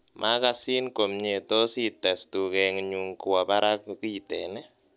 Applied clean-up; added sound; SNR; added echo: none; none; none; none.